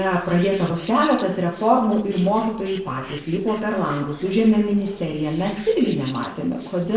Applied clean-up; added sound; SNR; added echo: neural separator model SepFormer DNS4.